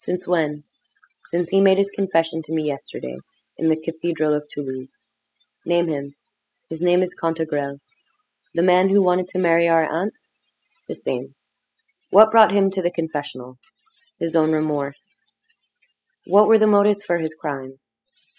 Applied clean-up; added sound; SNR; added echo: classical method spectral subtraction.